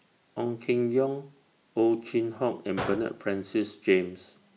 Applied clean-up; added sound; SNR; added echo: none; Gunshot, gunfire; 13 dB; none.